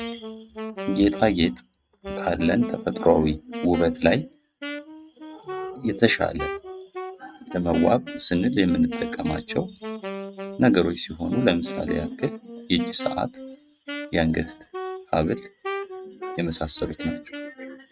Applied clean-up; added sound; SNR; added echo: neural mask model RNNoise.